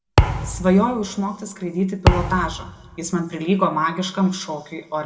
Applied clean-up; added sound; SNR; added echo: none; Thump, thud; 1 dB; reverberation time 1.1 s.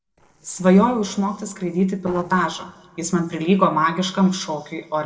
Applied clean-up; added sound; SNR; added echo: neural separator model SepFormer DNS4.